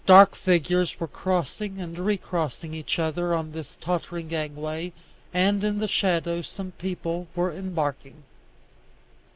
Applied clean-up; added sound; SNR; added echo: none; none; none; none.